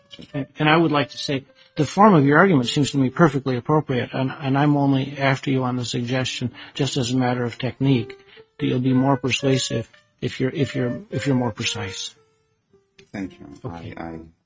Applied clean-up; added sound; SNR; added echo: neural mask model RNNoise.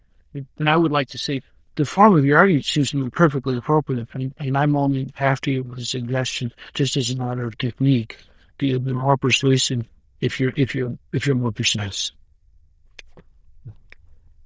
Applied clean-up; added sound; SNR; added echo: neural diffusion model UNIVERSE++.